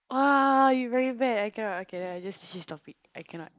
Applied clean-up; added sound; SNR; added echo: neural mask model Resemble Enhance denoiser.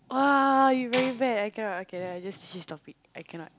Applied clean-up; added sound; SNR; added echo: none; Tambourine; 13 dB; none.